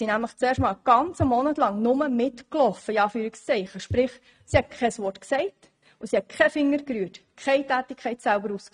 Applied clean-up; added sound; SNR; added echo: neural mask model RNNoise.